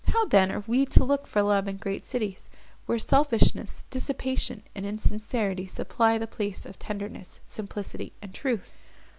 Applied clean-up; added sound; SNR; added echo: none; none; none; none.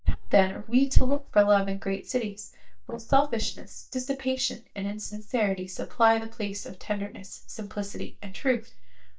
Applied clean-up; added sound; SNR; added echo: neural mask model DeepFilterNet 3.